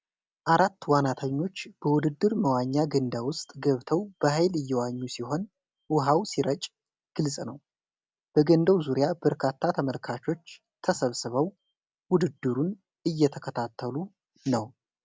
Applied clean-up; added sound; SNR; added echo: none; none; none; none.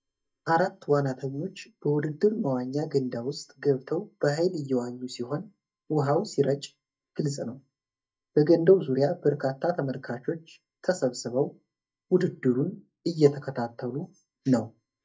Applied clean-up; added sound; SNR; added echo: neural mask model DeepFilterNet 3.